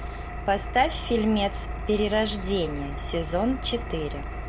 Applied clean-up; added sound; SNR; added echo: none; Engine; 6 dB; none.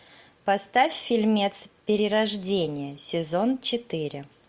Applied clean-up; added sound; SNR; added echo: none; none; none; none.